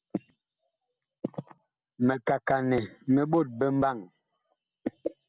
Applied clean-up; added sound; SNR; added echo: none; none; none; none.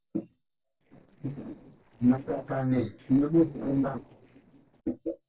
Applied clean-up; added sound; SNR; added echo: neural separator model SepFormer DNS4.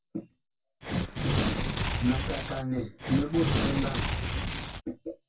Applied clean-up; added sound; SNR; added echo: none; Tearing; -4 dB; reverberation time 0.2 s.